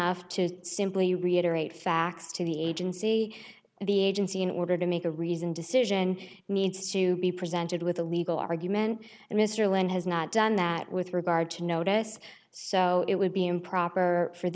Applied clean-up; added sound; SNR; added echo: none; none; none; none.